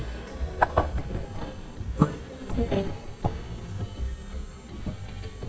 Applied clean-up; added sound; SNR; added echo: neural mask model DeepFilterNet 3.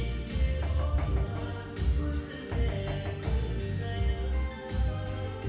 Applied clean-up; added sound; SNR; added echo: none; Knock; 13 dB; reverberation time 1.1 s.